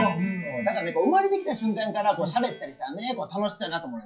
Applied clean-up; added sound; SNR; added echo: classical method WPE with log-MMSE.